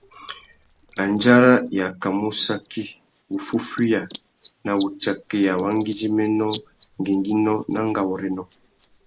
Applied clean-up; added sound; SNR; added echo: neural mask model Resemble Enhance denoiser.